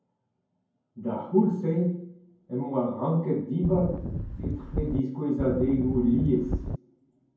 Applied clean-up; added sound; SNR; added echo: none; Wind; 4 dB; reverberation time 0.9 s.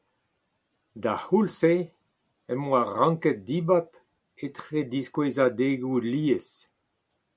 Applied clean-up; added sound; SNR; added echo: none; none; none; none.